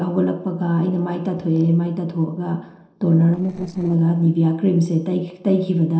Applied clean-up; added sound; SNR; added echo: neural separator model SepFormer DNS4.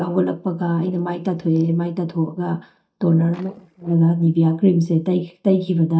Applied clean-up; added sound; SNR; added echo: neural mask model DeepFilterNet 3.